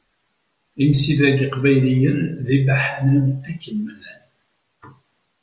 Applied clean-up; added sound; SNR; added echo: none; none; none; none.